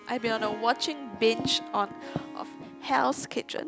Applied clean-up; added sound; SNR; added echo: none; Harp; 12 dB; none.